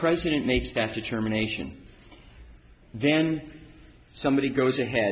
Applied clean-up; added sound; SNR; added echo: none; none; none; none.